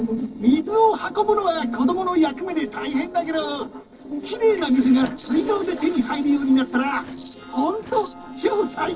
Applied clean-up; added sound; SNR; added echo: neural separator model SepFormer DNS4.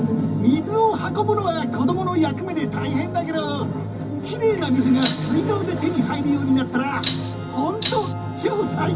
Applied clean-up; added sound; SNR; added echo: none; Rattle (instrument); 7 dB; reverberation time 0.4 s.